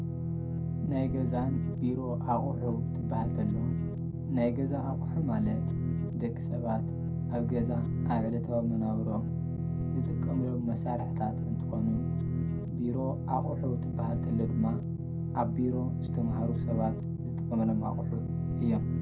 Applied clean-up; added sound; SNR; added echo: none; Guitar; -3 dB; reverberation time 0.2 s.